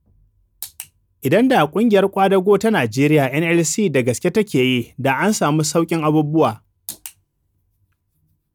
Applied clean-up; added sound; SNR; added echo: none; none; none; none.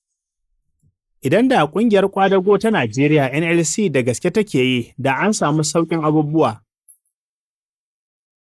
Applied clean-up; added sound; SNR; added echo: neural mask model Resemble Enhance denoiser.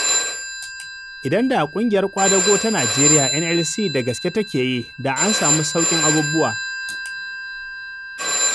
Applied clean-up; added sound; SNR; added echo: none; Telephone; -2 dB; none.